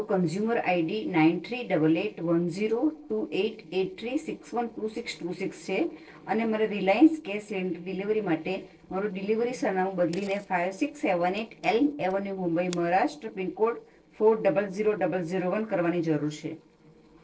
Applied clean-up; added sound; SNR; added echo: neural separator model SepFormer DNS4.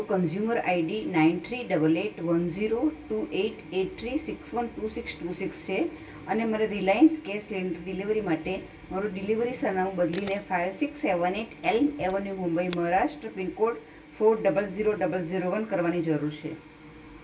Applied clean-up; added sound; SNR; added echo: none; Camera; 18 dB; reverberation time 0.2 s.